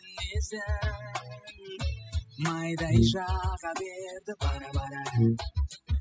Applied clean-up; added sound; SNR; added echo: classical method spectral subtraction.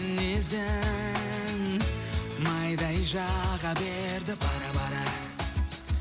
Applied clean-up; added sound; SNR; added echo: none; none; none; none.